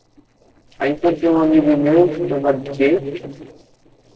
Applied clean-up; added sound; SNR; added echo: neural separator model SepFormer DNS4.